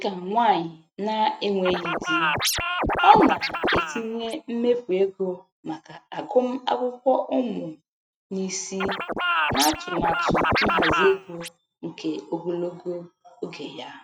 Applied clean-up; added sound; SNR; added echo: neural mask model RNNoise.